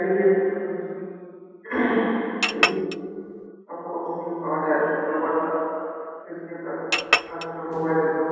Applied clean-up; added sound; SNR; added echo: none; Chink, clink; 1 dB; reverberation time 2.1 s.